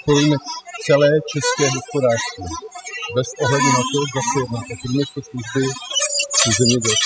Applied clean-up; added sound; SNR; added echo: classical method spectral subtraction.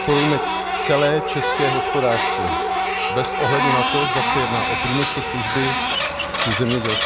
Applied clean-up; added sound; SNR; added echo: none; Printer; -3 dB; none.